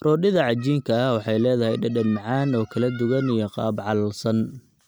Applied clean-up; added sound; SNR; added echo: none; none; none; none.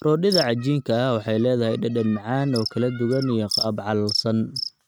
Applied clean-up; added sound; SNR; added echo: neural mask model RNNoise.